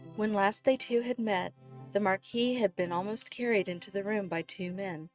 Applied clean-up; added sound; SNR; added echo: neural mask model RNNoise.